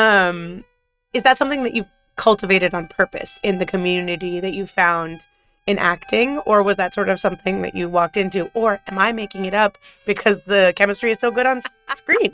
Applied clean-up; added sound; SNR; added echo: neural mask model RNNoise.